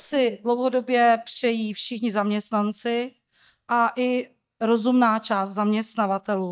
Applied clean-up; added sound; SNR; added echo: neural mask model DeepFilterNet 3.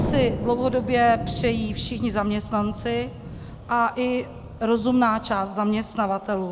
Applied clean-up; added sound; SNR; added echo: none; Thunder; 9 dB; none.